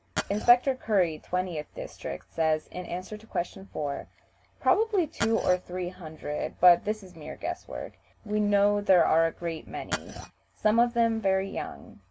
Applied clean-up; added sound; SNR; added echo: none; Glass; 6 dB; none.